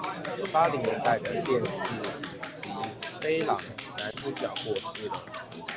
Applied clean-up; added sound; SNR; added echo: none; Clapping; 10 dB; none.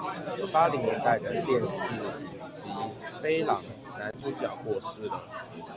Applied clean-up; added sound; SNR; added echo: none; none; none; none.